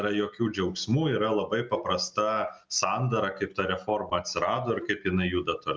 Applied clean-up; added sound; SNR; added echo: none; Wind instrument, woodwind instrument; 18 dB; none.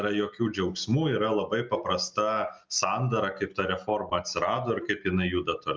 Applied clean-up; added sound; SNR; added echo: neural mask model Resemble Enhance denoiser.